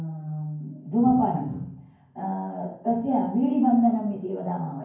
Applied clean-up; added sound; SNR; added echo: none; none; none; reverberation time 0.9 s.